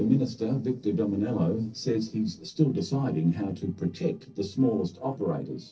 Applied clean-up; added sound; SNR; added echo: neural separator model SepFormer DNS4.